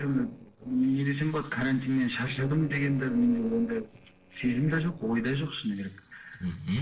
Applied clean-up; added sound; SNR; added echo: neural separator model SepFormer DNS4.